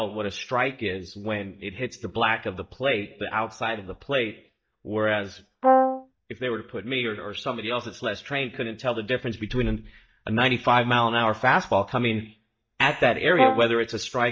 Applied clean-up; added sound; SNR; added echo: neural mask model DeepFilterNet 3.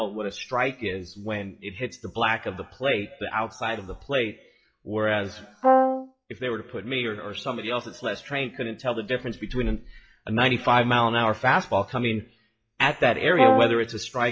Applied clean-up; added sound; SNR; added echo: classical method WPE with log-MMSE.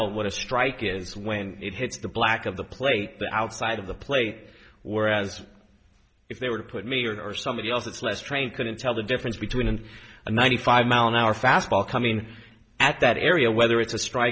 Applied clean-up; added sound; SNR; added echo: none; none; none; none.